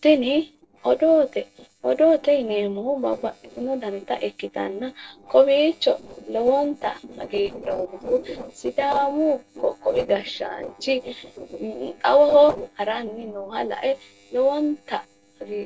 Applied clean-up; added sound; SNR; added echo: neural separator model SepFormer DNS4.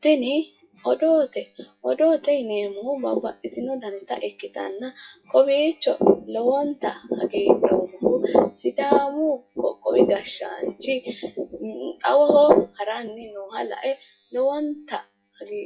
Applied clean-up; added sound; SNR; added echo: classical method WPE with log-MMSE.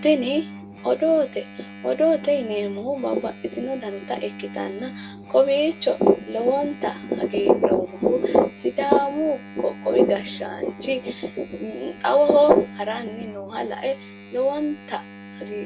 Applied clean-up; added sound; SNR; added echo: none; Engine; 16 dB; reverberation time 0.2 s.